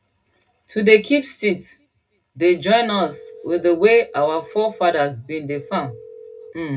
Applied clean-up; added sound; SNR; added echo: none; Telephone; 19 dB; reverberation time 0.2 s.